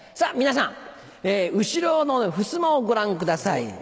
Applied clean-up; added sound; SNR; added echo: none; none; none; none.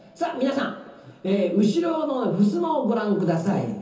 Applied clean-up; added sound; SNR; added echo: none; none; none; reverberation time 0.6 s.